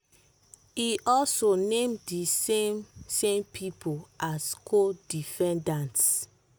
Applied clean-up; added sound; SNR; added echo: none; none; none; none.